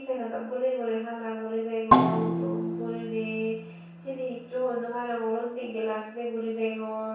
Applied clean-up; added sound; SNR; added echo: none; Percussion; -3 dB; reverberation time 0.7 s.